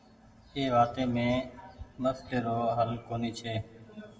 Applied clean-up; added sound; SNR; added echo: none; none; none; reverberation time 0.6 s.